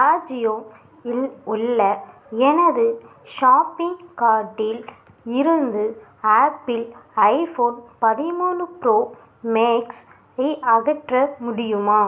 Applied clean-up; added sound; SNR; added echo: none; none; none; none.